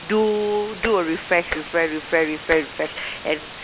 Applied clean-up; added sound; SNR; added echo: none; Water + Tap; 12 dB; none.